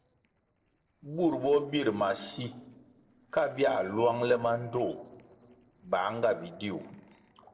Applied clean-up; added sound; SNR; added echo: neural separator model SepFormer DNS4.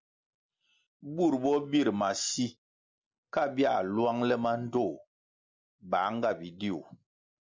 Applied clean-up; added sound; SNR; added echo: none; none; none; none.